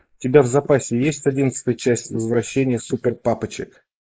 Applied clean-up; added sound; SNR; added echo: neural mask model Resemble Enhance denoiser.